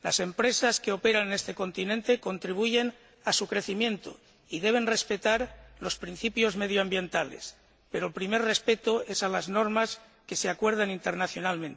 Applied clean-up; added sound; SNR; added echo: none; none; none; none.